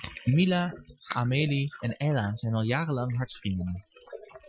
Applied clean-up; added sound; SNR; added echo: classical method Wiener filter.